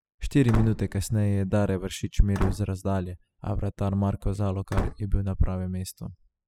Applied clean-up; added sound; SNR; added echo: classical method spectral subtraction.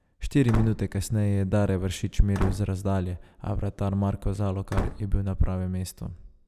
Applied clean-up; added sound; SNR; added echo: none; Slam / Wood; 9 dB; none.